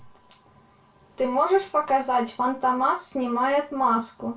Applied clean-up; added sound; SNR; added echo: none; none; none; reverberation time 0.2 s.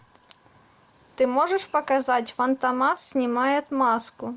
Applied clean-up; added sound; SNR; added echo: none; none; none; none.